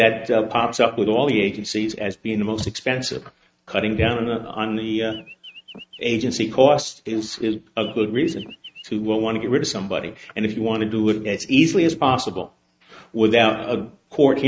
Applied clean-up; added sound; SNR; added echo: neural mask model RNNoise.